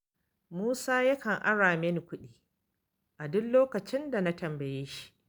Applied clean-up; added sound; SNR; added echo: none; none; none; none.